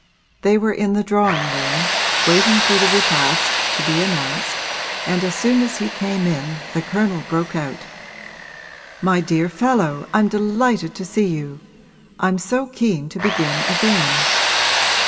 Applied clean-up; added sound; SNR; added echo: none; Tools; 2 dB; reverberation time 1.4 s.